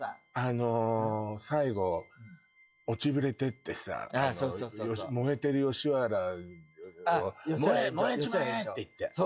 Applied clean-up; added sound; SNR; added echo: classical method log-MMSE.